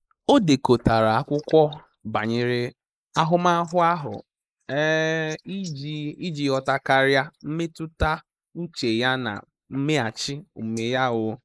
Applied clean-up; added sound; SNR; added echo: neural mask model Resemble Enhance denoiser.